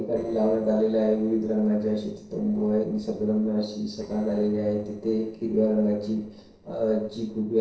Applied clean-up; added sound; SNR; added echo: neural separator model SepFormer DNS4.